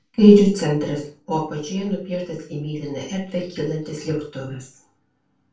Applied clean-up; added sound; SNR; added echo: none; none; none; reverberation time 0.3 s.